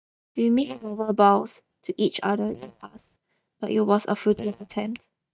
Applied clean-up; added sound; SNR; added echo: neural mask model DeepFilterNet 3.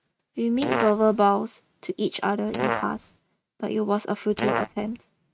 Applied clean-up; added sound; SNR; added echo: neural mask model RNNoise.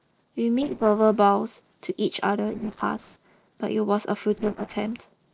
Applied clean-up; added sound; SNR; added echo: neural separator model SepFormer DNS4.